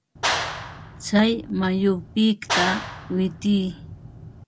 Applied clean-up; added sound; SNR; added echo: none; Clapping; 7 dB; none.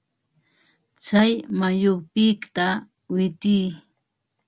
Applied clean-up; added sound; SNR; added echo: none; none; none; none.